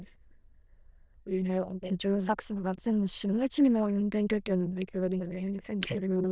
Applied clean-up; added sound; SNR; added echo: neural diffusion model UNIVERSE++.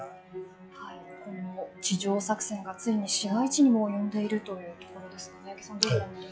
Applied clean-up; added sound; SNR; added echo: classical method log-MMSE.